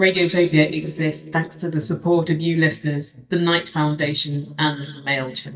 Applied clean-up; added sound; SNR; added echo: neural mask model DeepFilterNet 3.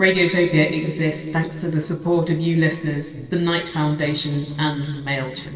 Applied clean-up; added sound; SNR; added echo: neural separator model SepFormer DNS4.